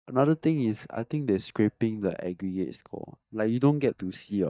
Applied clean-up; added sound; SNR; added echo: neural mask model DeepFilterNet 3.